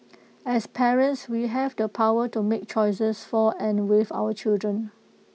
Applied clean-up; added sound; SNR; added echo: none; none; none; none.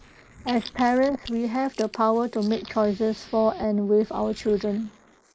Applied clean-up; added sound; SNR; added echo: neural mask model Resemble Enhance denoiser.